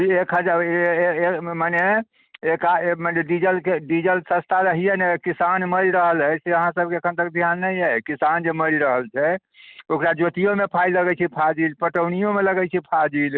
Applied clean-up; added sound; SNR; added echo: none; none; none; none.